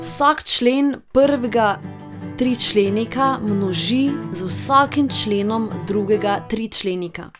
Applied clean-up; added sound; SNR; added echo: none; Acoustic guitar; 13 dB; none.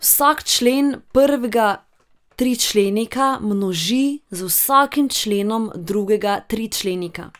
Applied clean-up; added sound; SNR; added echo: none; none; none; none.